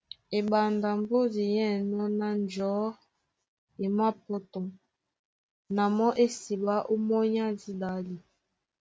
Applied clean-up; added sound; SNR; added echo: none; none; none; none.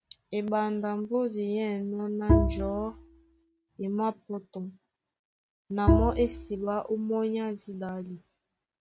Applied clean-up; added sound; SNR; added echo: none; Bowed string instrument; -2 dB; none.